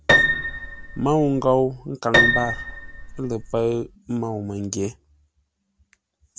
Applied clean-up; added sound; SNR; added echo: none; Piano; -2 dB; none.